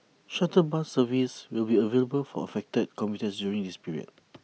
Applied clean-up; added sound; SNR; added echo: none; none; none; none.